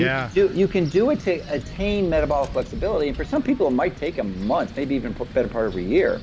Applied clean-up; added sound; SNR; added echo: none; Car + Wind; 12 dB; none.